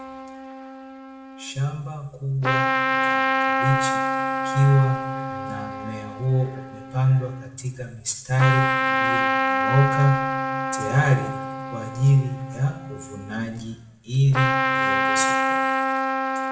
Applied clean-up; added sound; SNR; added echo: none; Trumpet; 1 dB; reverberation time 0.8 s.